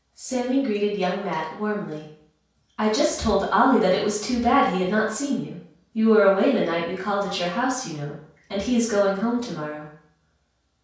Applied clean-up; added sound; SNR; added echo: none; none; none; reverberation time 0.5 s.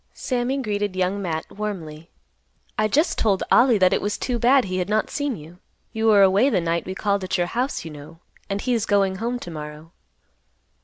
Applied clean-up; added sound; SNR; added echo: none; none; none; none.